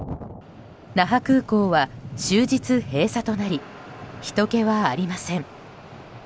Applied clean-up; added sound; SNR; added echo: none; none; none; none.